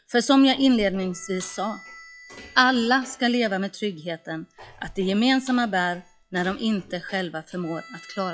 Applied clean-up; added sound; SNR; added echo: classical method log-MMSE.